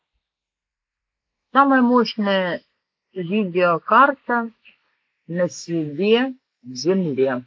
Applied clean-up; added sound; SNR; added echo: neural mask model Resemble Enhance denoiser.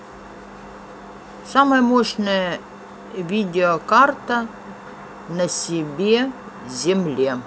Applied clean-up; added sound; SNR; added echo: none; none; none; none.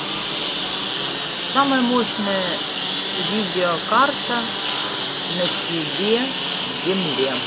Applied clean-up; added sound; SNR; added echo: none; Engine; -1 dB; none.